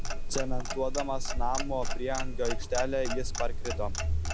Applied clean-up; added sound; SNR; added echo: none; Clock; -5 dB; none.